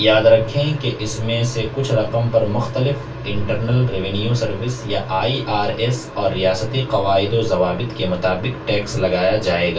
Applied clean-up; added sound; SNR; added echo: none; none; none; reverberation time 0.2 s.